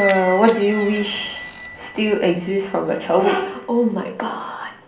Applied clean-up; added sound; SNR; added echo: none; Squeak / Bell; 13 dB; reverberation time 0.6 s.